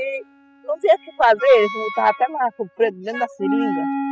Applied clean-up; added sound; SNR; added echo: classical method spectral subtraction.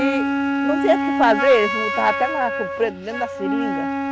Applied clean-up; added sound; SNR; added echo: none; Wind instrument, woodwind instrument; 1 dB; none.